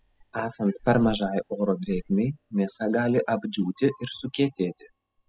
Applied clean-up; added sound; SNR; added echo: classical method spectral subtraction.